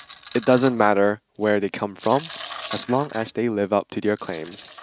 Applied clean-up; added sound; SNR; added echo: neural mask model RNNoise.